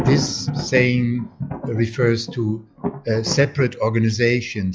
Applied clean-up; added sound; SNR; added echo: classical method log-MMSE.